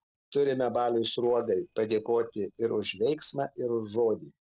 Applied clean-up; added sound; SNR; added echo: neural separator model SepFormer DNS4.